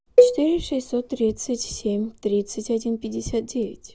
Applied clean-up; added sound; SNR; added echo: none; Cowbell; -4 dB; none.